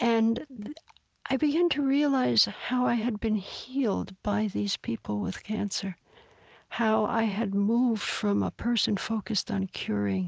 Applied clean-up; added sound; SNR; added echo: none; none; none; none.